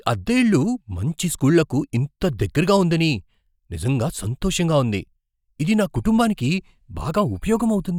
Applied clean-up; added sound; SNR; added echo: neural mask model DeepFilterNet 3.